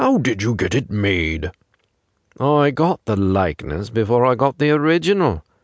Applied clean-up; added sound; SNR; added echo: none; none; none; none.